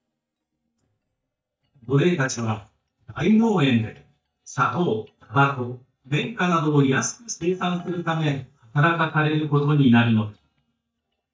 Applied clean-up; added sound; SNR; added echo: neural mask model DeepFilterNet 3.